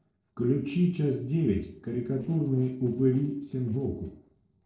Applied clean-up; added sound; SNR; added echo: neural separator model SepFormer DNS4.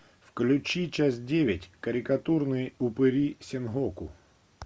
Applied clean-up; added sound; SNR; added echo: none; none; none; none.